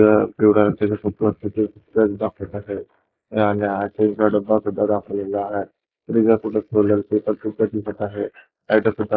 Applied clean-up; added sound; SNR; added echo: neural mask model Resemble Enhance denoiser.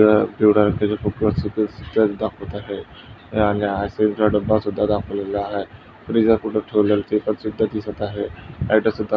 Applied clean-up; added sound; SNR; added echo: none; none; none; none.